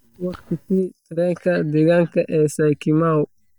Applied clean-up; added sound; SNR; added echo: neural mask model DeepFilterNet 3.